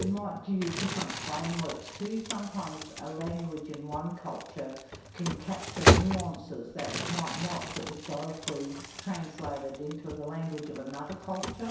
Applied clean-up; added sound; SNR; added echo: none; Crumpling, crinkling; -2 dB; reverberation time 0.7 s.